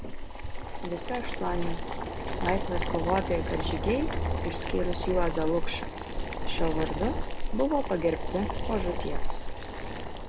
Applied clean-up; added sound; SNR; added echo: none; Boiling; -2 dB; none.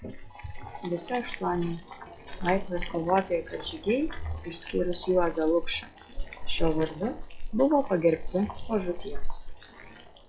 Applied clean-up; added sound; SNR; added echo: classical method log-MMSE.